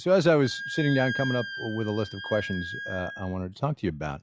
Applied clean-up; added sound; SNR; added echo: classical method log-MMSE.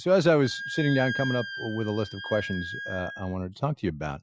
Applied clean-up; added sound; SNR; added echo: classical method Wiener filter.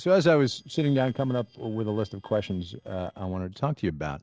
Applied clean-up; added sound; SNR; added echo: neural separator model SepFormer DNS4.